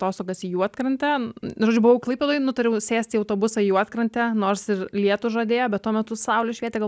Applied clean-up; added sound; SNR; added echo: none; none; none; none.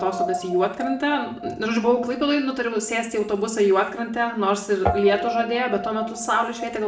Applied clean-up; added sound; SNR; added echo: none; Guitar; 8 dB; reverberation time 0.5 s.